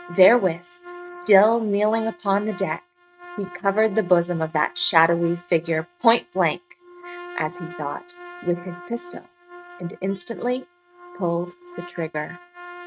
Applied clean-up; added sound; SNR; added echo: neural mask model RNNoise.